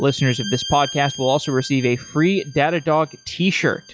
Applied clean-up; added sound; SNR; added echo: classical method log-MMSE.